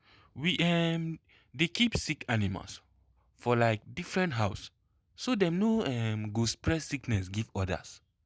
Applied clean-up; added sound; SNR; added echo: none; none; none; none.